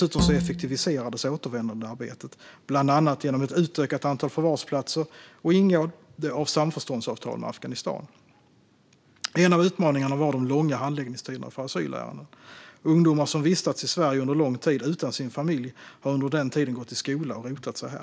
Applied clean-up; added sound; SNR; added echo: none; Bowed string instrument; 2 dB; none.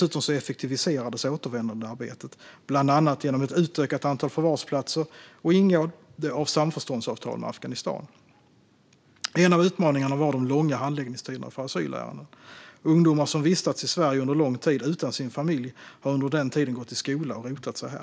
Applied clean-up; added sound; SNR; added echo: none; none; none; none.